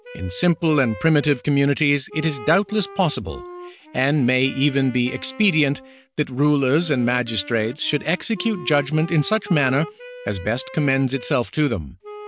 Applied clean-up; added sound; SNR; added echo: none; Wind instrument, woodwind instrument; 17 dB; none.